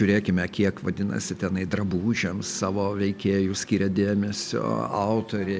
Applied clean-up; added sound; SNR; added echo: none; none; none; none.